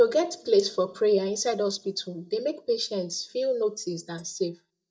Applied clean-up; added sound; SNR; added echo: neural mask model DeepFilterNet 3.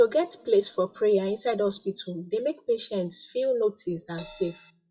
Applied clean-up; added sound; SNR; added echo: classical method WPE with log-MMSE.